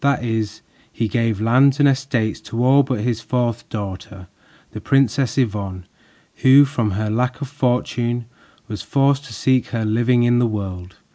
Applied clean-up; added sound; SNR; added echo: none; none; none; none.